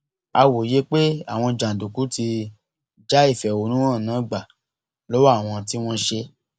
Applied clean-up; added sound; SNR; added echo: none; none; none; none.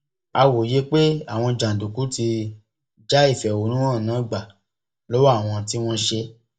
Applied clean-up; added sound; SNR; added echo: none; none; none; reverberation time 0.2 s.